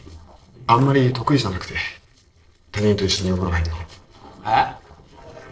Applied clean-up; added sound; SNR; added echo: neural separator model SepFormer DNS4.